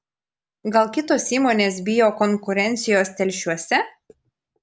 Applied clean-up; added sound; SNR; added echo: none; none; none; none.